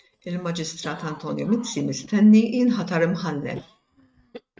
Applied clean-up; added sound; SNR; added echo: neural mask model RNNoise.